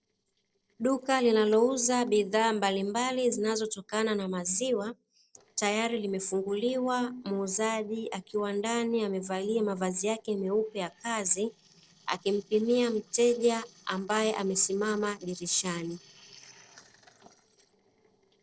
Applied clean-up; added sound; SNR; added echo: neural separator model SepFormer DNS4.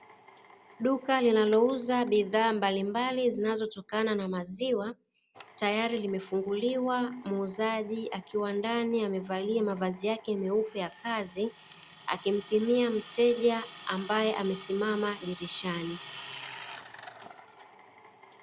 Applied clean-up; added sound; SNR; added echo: none; Drill; 19 dB; none.